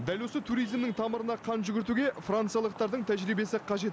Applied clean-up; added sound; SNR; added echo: none; Traffic noise, roadway noise / Vehicle horn, car horn, honking; 17 dB; none.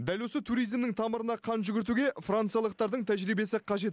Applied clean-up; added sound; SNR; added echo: none; none; none; none.